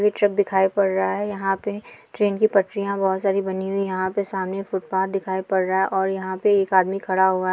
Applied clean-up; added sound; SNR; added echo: none; none; none; none.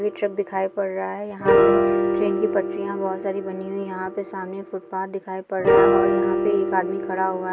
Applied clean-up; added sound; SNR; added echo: none; Piano; -4 dB; none.